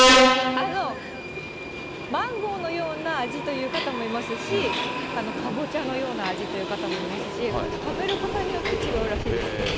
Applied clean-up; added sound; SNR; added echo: none; Subway, metro, underground; -4 dB; none.